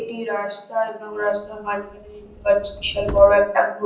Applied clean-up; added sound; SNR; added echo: none; Subway, metro, underground; 15 dB; reverberation time 0.6 s.